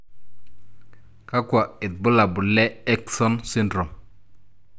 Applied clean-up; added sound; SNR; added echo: none; none; none; none.